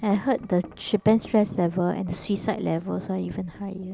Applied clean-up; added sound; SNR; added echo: none; Wind chime; 20 dB; none.